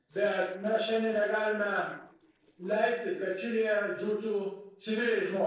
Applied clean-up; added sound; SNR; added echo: neural separator model SepFormer DNS4.